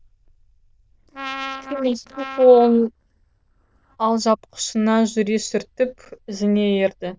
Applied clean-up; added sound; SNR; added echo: neural diffusion model UNIVERSE++.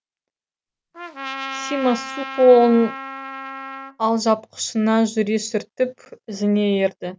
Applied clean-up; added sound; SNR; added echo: none; Trumpet; 11 dB; none.